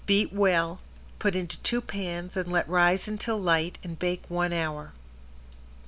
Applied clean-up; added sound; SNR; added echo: none; none; none; none.